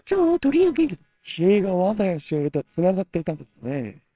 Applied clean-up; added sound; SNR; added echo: neural separator model SepFormer WHAMR!.